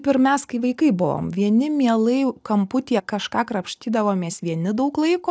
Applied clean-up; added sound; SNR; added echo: none; none; none; none.